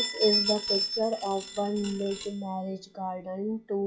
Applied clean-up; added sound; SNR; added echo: classical method log-MMSE.